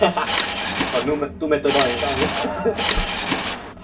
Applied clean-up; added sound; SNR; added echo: none; Subway, metro, underground / Engine; 1 dB; reverberation time 0.2 s.